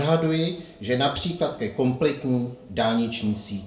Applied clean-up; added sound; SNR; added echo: none; none; none; reverberation time 0.4 s.